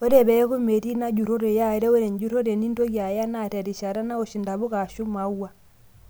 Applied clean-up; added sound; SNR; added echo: none; none; none; none.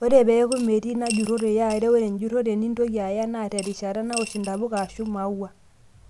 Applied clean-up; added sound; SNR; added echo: none; Coin (dropping) / Glass; 16 dB; none.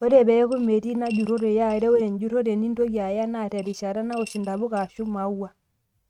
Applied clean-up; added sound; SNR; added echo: neural mask model RNNoise.